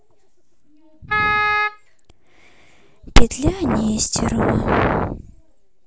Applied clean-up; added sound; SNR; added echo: none; Wind instrument, woodwind instrument; 2 dB; none.